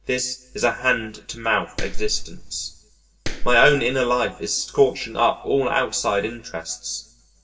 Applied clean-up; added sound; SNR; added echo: none; Clapping; 1 dB; reverberation time 0.7 s.